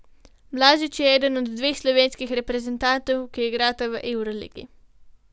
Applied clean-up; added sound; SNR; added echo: none; none; none; none.